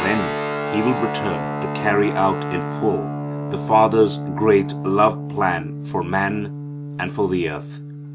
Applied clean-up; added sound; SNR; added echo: none; Guitar; 5 dB; none.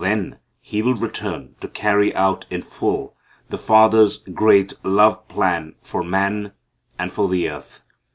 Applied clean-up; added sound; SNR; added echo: none; none; none; none.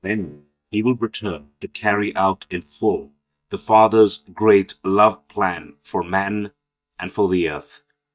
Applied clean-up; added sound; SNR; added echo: neural mask model DeepFilterNet 3.